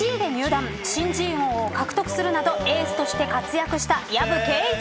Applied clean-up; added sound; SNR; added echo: none; Applause; 18 dB; none.